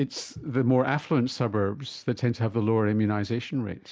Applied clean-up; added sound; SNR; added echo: none; none; none; none.